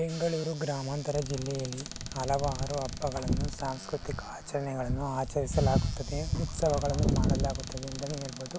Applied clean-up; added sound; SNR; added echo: none; Squeak / Cupboard open or close; 14 dB; none.